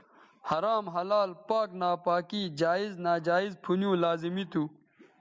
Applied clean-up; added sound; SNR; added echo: none; none; none; none.